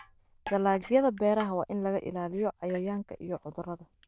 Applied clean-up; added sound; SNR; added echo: neural diffusion model UNIVERSE++.